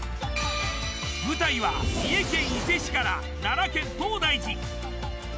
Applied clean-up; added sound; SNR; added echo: none; none; none; none.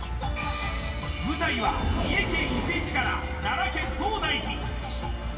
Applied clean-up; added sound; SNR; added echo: none; Bird vocalization, bird call, bird song; 15 dB; reverberation time 2.4 s.